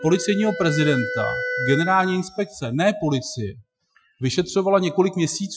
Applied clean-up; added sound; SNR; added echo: classical method Wiener filter.